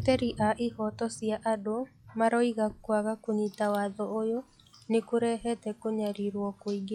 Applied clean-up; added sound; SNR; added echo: classical method log-MMSE.